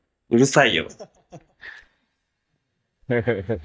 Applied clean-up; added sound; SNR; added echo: neural mask model DeepFilterNet 3.